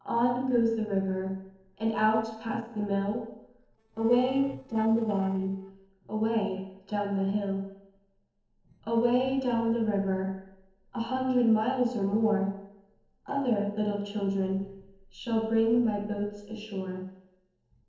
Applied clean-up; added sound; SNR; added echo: neural separator model SepFormer DNS4.